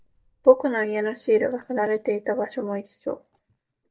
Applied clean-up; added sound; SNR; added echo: neural mask model DeepFilterNet 3.